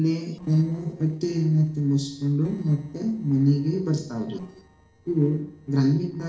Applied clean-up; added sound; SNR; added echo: neural separator model SepFormer DNS4.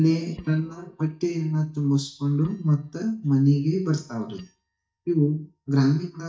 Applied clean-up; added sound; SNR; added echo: neural mask model DeepFilterNet 3.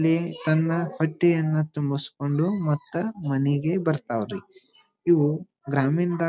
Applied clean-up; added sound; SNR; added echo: none; none; none; none.